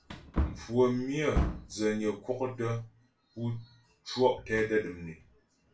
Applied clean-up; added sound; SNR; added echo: none; Wood; 6 dB; reverberation time 0.2 s.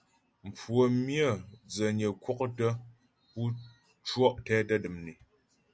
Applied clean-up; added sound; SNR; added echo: none; none; none; none.